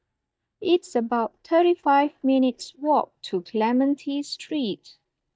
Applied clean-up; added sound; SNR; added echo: neural mask model DeepFilterNet 3.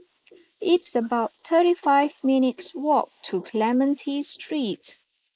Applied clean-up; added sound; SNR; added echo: neural mask model Resemble Enhance denoiser.